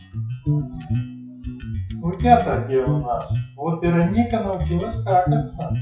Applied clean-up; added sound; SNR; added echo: classical method WPE with log-MMSE.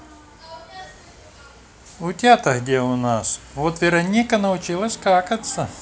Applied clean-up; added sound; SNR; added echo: none; none; none; none.